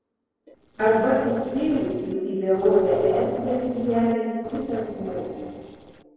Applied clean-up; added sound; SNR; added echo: neural separator model SepFormer DNS4.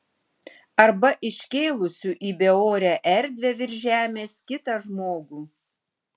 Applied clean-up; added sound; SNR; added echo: none; none; none; none.